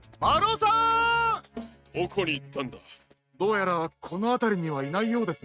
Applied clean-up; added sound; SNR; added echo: neural mask model RNNoise.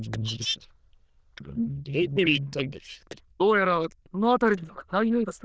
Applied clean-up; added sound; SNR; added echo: neural diffusion model UNIVERSE++.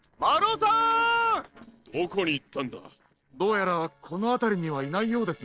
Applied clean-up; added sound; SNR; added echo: neural separator model SepFormer DNS4.